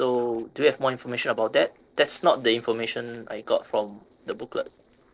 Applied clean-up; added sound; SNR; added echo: neural separator model SepFormer DNS4.